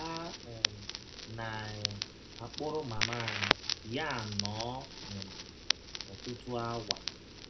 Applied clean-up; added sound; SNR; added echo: none; Crackle; -2 dB; reverberation time 0.2 s.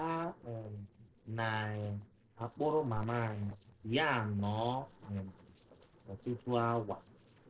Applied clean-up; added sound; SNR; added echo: neural separator model SepFormer DNS4.